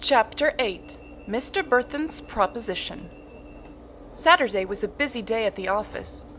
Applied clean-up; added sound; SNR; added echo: none; Alarm / Engine / Train; 17 dB; none.